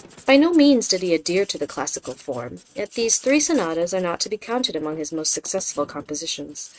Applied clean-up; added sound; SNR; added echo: neural mask model RNNoise.